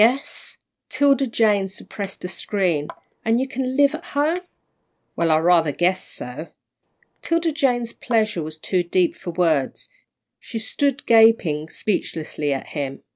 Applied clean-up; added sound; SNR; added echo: none; Chink, clink; 16 dB; none.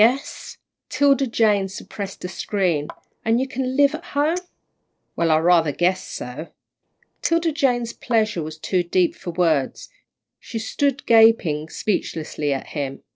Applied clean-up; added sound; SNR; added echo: neural separator model SepFormer DNS4.